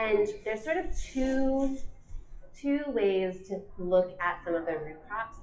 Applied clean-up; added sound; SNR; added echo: classical method WPE with log-MMSE.